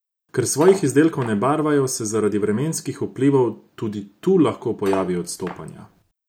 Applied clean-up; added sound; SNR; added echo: none; Cutlery, silverware; 16 dB; none.